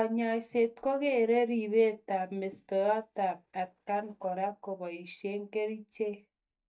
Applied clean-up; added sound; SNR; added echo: neural mask model DeepFilterNet 3.